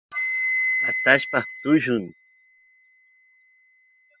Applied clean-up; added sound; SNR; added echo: classical method spectral subtraction.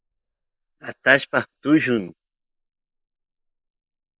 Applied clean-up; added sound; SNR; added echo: neural mask model Resemble Enhance denoiser.